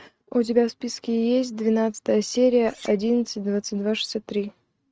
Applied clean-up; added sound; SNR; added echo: neural mask model RNNoise.